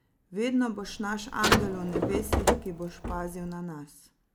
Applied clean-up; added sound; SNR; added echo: none; Car; -3 dB; none.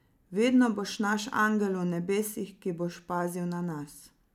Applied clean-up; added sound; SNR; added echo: none; none; none; none.